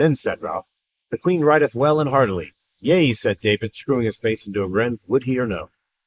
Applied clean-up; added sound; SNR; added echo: neural mask model Resemble Enhance denoiser.